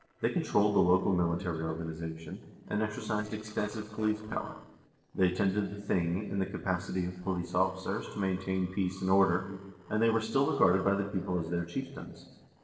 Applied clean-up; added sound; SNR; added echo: neural separator model SepFormer DNS4.